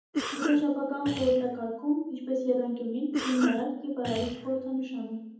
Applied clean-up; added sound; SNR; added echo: none; Cough; 7 dB; reverberation time 0.8 s.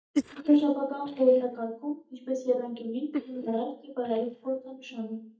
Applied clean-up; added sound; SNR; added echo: neural mask model DeepFilterNet 3.